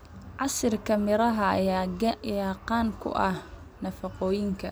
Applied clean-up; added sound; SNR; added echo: none; none; none; none.